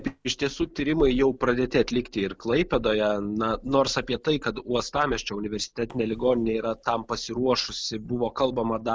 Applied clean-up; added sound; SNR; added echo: none; none; none; none.